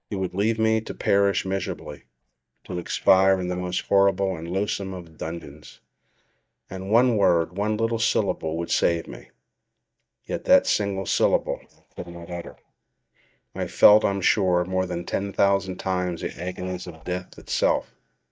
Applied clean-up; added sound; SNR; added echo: neural mask model DeepFilterNet 3.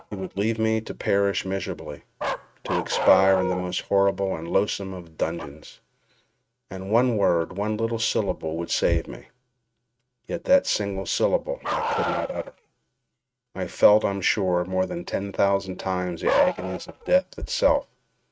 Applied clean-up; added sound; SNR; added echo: neural mask model RNNoise.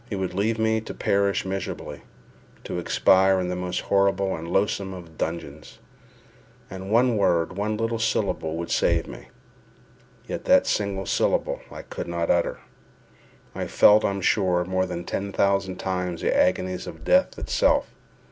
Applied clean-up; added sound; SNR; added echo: none; none; none; none.